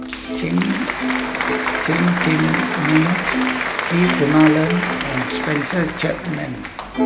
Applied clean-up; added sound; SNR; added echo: none; Plucked string instrument + Applause; 2 dB; none.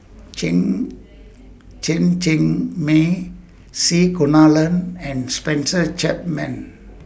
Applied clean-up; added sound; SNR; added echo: none; none; none; none.